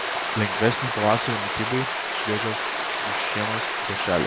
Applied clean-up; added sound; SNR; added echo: none; Stream; -1 dB; none.